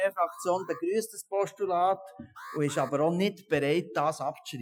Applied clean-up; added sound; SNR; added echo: classical method Wiener filter.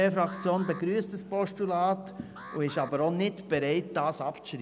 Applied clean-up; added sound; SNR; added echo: none; Alarm; 20 dB; none.